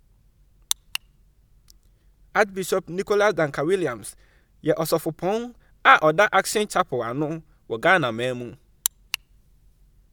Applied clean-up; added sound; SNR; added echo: none; none; none; none.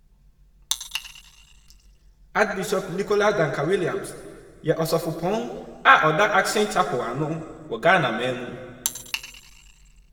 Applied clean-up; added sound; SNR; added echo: none; none; none; reverberation time 1.6 s.